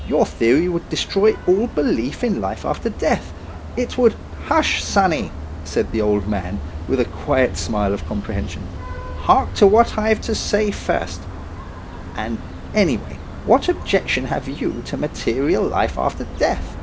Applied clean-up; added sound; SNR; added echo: none; Vehicle horn, car horn, honking; 10 dB; none.